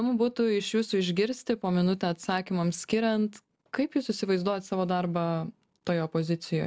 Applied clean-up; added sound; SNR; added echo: none; none; none; none.